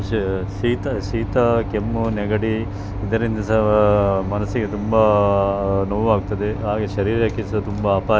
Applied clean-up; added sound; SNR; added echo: none; none; none; none.